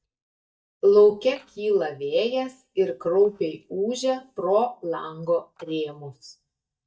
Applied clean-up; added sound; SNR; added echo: neural mask model DeepFilterNet 3.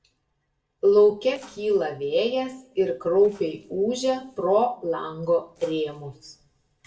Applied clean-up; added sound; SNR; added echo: neural separator model SepFormer DNS4.